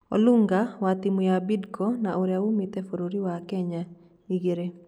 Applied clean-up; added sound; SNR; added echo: none; none; none; none.